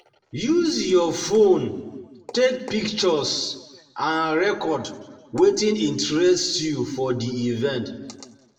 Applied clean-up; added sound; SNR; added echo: none; none; none; reverberation time 0.9 s.